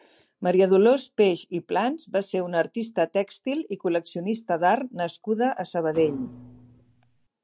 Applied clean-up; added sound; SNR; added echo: none; Thump, thud; 18 dB; none.